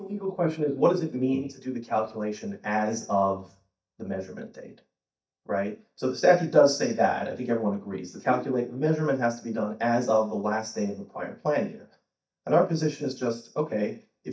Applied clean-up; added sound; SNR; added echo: neural mask model DeepFilterNet 3.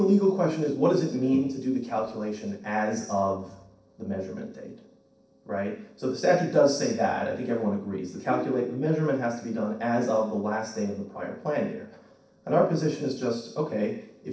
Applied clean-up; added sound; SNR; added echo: neural separator model SepFormer DNS4.